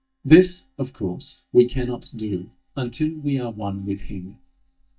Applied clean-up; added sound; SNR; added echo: neural mask model DeepFilterNet 3.